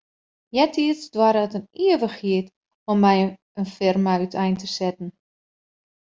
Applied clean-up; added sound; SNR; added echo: none; none; none; none.